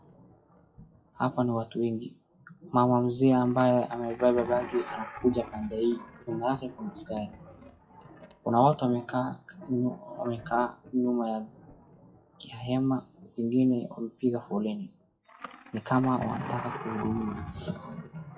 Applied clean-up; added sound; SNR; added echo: classical method WPE with log-MMSE.